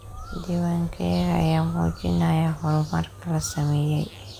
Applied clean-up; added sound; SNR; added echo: none; Bird; 18 dB; none.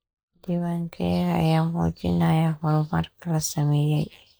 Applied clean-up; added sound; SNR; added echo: neural mask model DeepFilterNet 3.